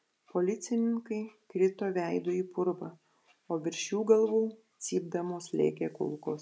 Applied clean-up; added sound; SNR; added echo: none; none; none; none.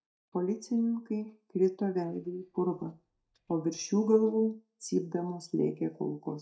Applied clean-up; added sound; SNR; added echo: neural mask model DeepFilterNet 3.